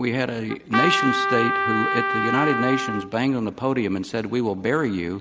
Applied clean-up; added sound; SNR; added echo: none; Trumpet; 0 dB; none.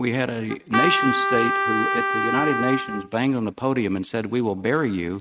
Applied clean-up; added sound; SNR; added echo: neural mask model RNNoise.